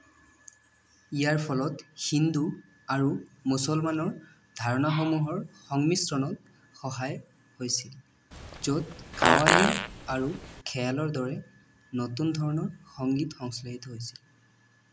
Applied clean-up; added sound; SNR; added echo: none; Fart; -3 dB; none.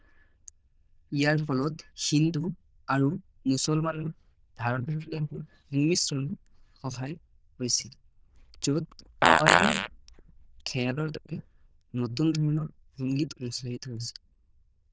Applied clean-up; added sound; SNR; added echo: neural diffusion model UNIVERSE++.